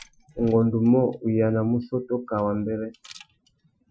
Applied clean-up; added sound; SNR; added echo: classical method Wiener filter.